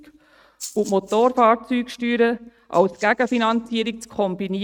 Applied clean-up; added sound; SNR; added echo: neural mask model RNNoise.